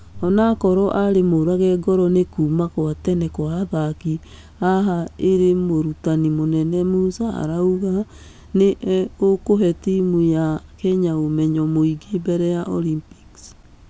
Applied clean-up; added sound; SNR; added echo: none; none; none; none.